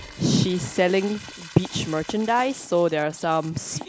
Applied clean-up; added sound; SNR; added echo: none; Crumpling, crinkling; 19 dB; none.